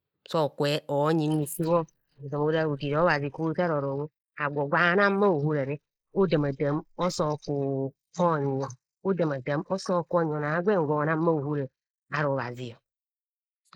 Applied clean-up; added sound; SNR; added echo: neural mask model Resemble Enhance denoiser.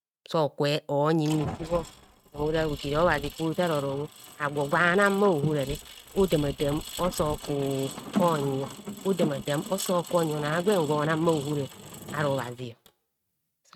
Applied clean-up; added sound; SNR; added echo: neural mask model RNNoise.